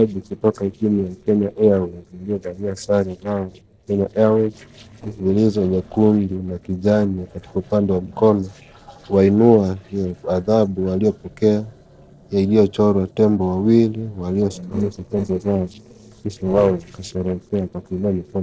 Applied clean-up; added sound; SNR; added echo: neural separator model SepFormer DNS4.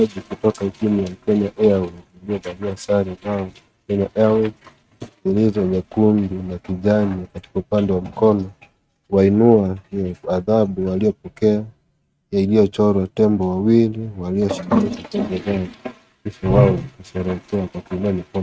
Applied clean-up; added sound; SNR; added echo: neural mask model RNNoise.